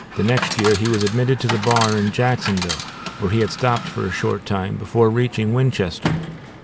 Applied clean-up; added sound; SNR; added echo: none; Coin (dropping) / Chatter; 8 dB; none.